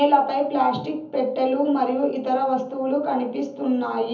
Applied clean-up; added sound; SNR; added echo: none; none; none; reverberation time 0.7 s.